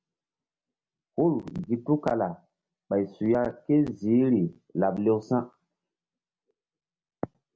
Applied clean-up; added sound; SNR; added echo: none; none; none; none.